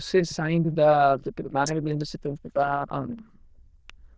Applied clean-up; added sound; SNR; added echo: neural diffusion model UNIVERSE++.